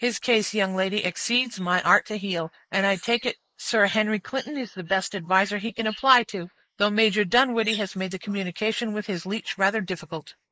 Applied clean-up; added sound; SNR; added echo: neural mask model Resemble Enhance denoiser.